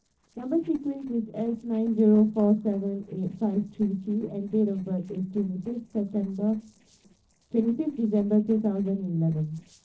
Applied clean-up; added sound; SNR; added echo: neural separator model SepFormer DNS4.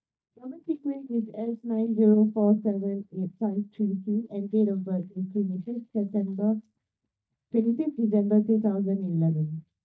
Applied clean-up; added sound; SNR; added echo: neural mask model DeepFilterNet 3.